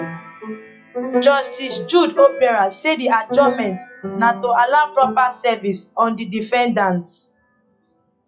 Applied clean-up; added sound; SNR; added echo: classical method WPE with log-MMSE.